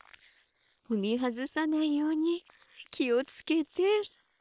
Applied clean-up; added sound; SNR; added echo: neural separator model SepFormer WHAM!.